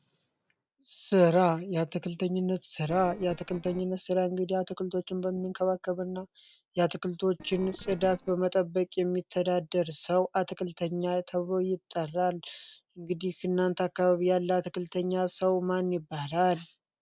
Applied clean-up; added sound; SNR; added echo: neural separator model SepFormer DNS4.